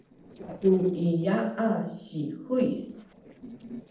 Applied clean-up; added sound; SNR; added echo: neural separator model SepFormer DNS4.